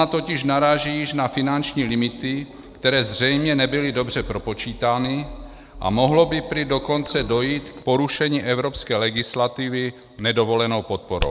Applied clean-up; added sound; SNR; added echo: none; Hands; 20 dB; none.